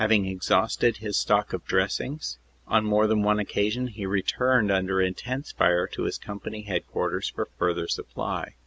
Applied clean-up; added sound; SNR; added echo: none; none; none; none.